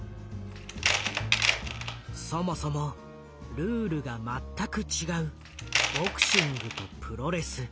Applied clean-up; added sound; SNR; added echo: none; Tools; -3 dB; none.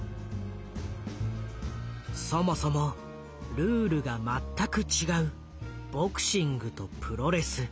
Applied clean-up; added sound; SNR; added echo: none; none; none; none.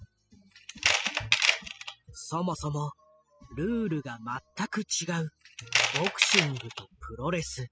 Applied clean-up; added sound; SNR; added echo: classical method spectral subtraction.